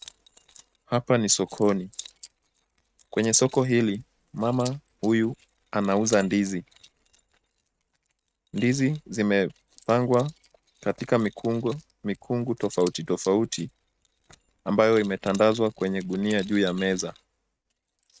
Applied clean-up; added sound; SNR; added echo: neural mask model RNNoise.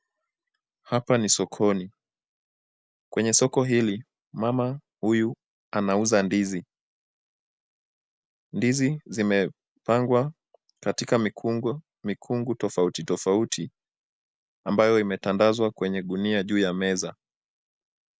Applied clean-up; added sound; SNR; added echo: none; none; none; none.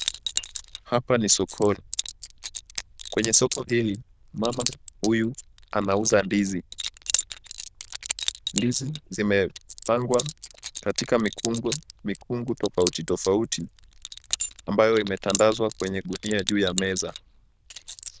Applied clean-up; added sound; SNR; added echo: neural diffusion model UNIVERSE++.